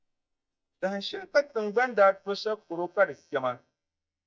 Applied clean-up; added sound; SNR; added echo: neural mask model DeepFilterNet 3.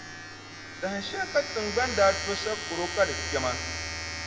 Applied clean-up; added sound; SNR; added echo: none; Domestic sounds, home sounds; 5 dB; reverberation time 1.5 s.